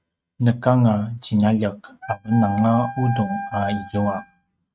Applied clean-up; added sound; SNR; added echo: neural mask model RNNoise.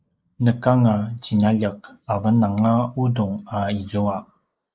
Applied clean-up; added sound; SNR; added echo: neural mask model Resemble Enhance denoiser.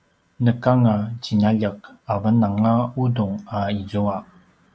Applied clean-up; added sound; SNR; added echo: none; none; none; none.